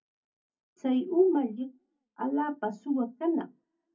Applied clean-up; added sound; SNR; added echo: none; none; none; reverberation time 0.3 s.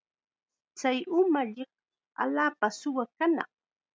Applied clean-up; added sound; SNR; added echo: none; none; none; none.